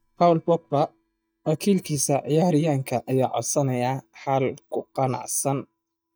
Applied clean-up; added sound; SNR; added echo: neural mask model DeepFilterNet 3.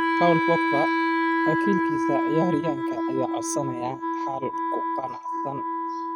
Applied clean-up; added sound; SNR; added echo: neural mask model RNNoise.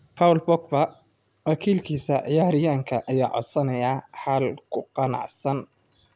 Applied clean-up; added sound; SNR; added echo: none; none; none; none.